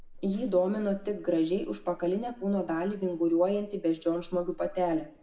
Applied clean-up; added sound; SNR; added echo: none; Livestock, farm animals, working animals; 20 dB; reverberation time 0.7 s.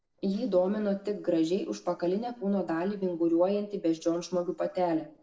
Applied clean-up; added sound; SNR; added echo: neural separator model SepFormer DNS4.